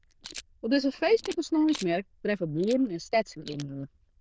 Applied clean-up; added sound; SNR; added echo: neural diffusion model UNIVERSE++.